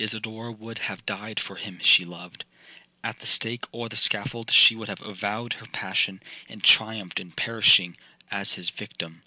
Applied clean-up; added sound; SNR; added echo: none; none; none; none.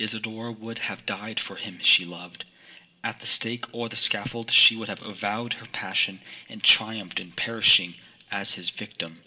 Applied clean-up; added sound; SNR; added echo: none; none; none; reverberation time 1.3 s.